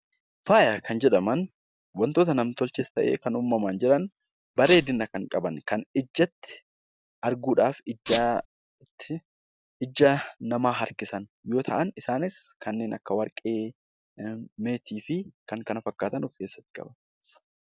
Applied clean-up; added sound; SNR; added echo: none; Squeak; 0 dB; none.